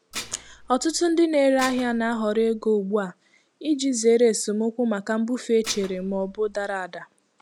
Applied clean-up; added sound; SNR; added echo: none; Dishes, pots, and pans; 16 dB; none.